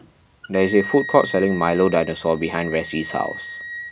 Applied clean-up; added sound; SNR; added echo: none; Wind instrument, woodwind instrument; 12 dB; none.